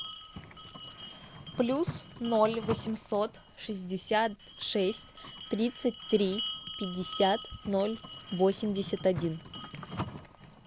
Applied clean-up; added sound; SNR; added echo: none; Bell; 10 dB; none.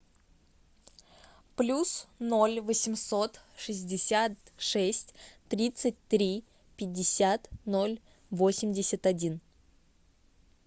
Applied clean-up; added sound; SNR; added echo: none; none; none; none.